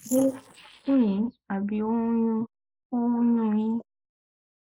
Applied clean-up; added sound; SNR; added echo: neural mask model Resemble Enhance denoiser.